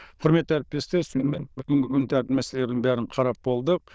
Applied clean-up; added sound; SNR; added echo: neural diffusion model UNIVERSE++.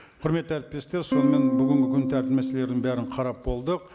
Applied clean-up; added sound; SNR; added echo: none; Electric guitar / Strum; -1 dB; none.